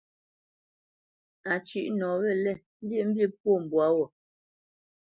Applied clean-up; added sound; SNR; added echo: none; none; none; none.